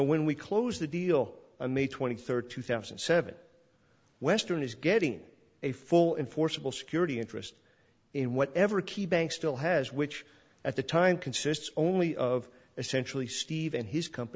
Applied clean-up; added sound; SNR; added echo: none; none; none; none.